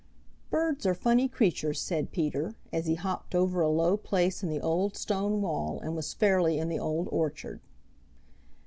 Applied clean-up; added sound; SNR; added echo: none; none; none; none.